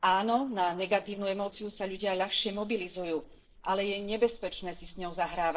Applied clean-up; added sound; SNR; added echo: neural separator model SepFormer DNS4.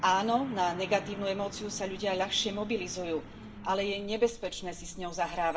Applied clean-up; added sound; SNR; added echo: none; Truck; 13 dB; reverberation time 0.5 s.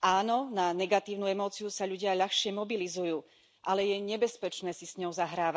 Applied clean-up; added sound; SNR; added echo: none; none; none; none.